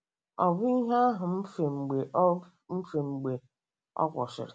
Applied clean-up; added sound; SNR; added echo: none; none; none; none.